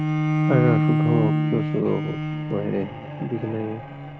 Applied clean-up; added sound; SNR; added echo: none; Bowed string instrument; -2 dB; none.